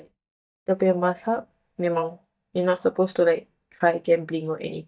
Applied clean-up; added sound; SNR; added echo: neural mask model DeepFilterNet 3.